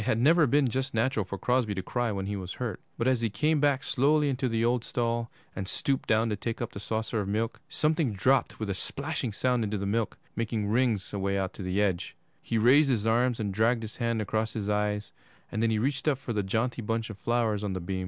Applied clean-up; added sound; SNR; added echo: none; none; none; none.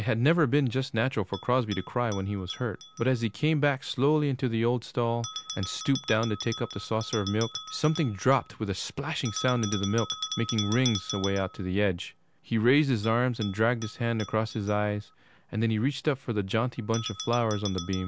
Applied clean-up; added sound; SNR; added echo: none; Bell; 14 dB; none.